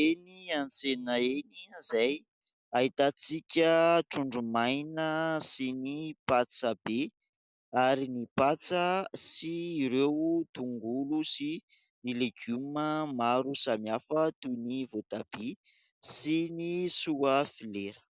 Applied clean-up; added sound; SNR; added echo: none; none; none; none.